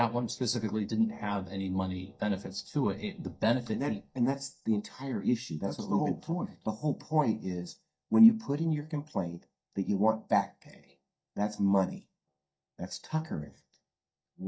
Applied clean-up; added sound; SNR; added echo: neural mask model DeepFilterNet 3.